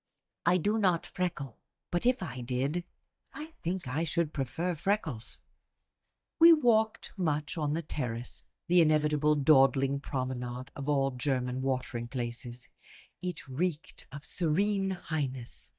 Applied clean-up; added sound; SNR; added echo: neural mask model DeepFilterNet 3.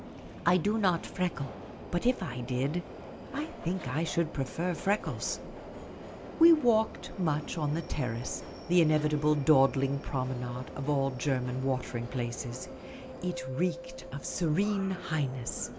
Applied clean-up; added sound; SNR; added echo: none; Subway, metro, underground; 12 dB; none.